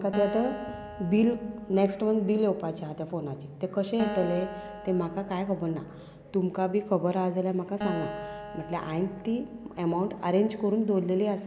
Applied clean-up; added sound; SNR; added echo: none; Acoustic guitar; 12 dB; none.